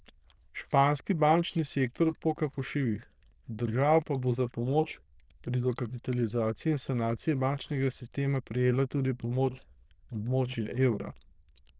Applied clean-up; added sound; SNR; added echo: neural diffusion model UNIVERSE++.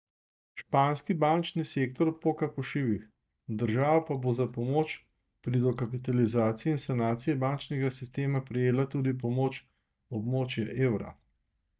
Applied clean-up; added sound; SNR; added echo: neural mask model DeepFilterNet 3.